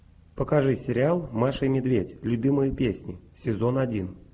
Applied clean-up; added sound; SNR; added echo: none; none; none; none.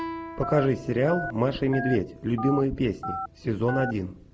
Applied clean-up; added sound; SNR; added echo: none; Telephone + Guitar; 9 dB; none.